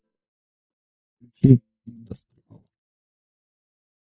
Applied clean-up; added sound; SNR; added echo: neural mask model DeepFilterNet 3.